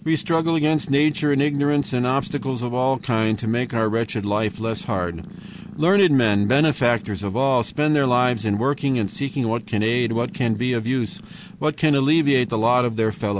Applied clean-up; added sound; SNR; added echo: none; Purr; 17 dB; none.